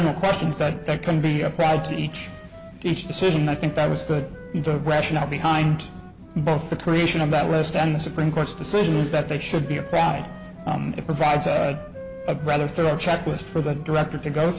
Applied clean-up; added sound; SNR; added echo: none; Wind instrument, woodwind instrument; 19 dB; none.